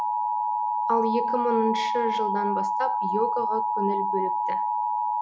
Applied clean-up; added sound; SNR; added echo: none; Alarm; -4 dB; none.